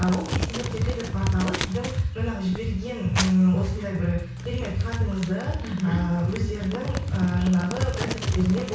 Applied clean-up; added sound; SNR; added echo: none; Crumpling, crinkling; 10 dB; reverberation time 0.6 s.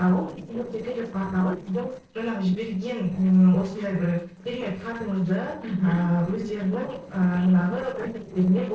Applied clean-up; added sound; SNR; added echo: neural separator model SepFormer DNS4.